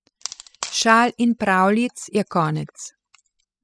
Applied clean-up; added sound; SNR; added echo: classical method spectral subtraction.